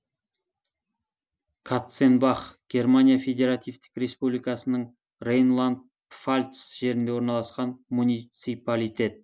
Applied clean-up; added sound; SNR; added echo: none; none; none; none.